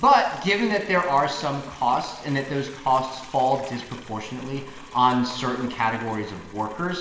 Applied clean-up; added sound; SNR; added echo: none; Livestock, farm animals, working animals; 20 dB; reverberation time 1.1 s.